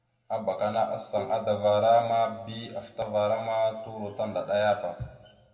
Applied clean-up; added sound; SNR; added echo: none; Bowed string instrument; 20 dB; reverberation time 1.3 s.